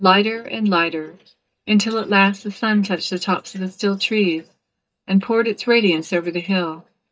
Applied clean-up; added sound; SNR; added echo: neural mask model DeepFilterNet 3.